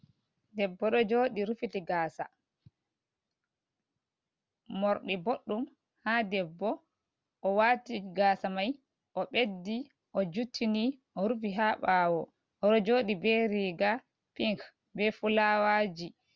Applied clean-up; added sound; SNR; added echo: none; none; none; none.